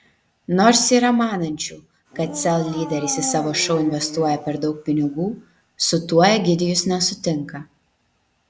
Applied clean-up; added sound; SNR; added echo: none; Dog; 13 dB; none.